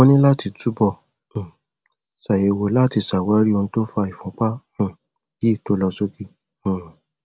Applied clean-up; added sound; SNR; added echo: none; none; none; none.